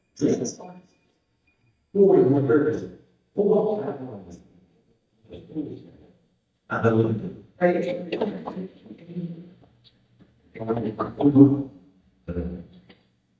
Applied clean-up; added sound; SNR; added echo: neural mask model DeepFilterNet 3.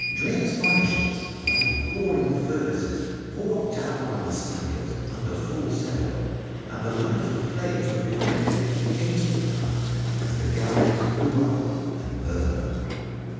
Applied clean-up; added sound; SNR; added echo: none; Sliding door; 1 dB; reverberation time 2.1 s.